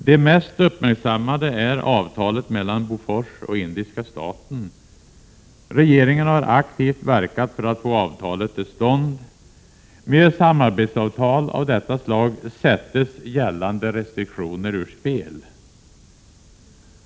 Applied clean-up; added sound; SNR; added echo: none; none; none; none.